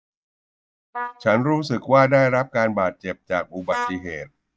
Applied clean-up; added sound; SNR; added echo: neural mask model DeepFilterNet 3.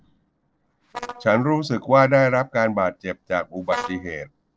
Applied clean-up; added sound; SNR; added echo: neural separator model SepFormer DNS4.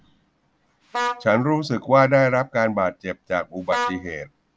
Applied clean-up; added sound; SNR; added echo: none; Vehicle horn, car horn, honking; 9 dB; none.